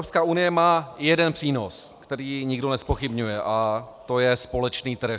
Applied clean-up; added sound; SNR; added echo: none; none; none; none.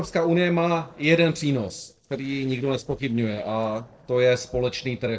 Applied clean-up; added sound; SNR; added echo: neural separator model SepFormer DNS4.